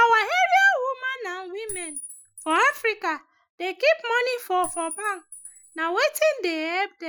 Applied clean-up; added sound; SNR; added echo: classical method Wiener filter.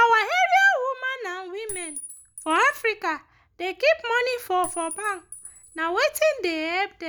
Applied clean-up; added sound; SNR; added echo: none; Chink, clink; 16 dB; none.